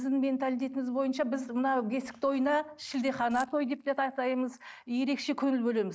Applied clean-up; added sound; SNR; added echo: neural mask model DeepFilterNet 3.